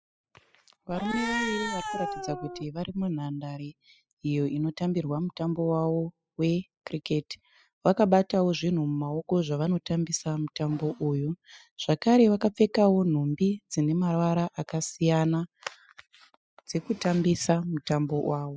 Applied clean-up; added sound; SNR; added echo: classical method spectral subtraction.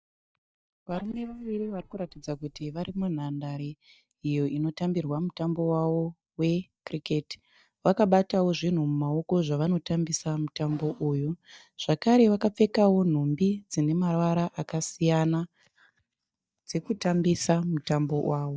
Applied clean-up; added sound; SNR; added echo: neural mask model DeepFilterNet 3.